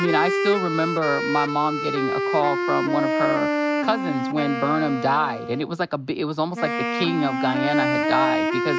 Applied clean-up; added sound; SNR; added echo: none; Wind instrument, woodwind instrument; 0 dB; none.